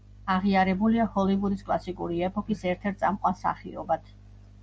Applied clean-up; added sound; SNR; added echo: none; none; none; none.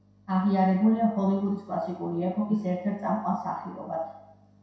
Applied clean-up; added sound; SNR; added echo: none; none; none; reverberation time 0.7 s.